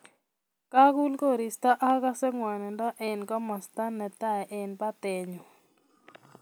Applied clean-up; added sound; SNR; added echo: none; none; none; none.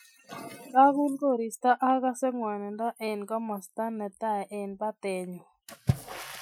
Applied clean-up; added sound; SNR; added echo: classical method Wiener filter.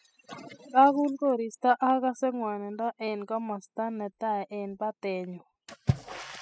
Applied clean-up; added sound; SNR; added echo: classical method spectral subtraction.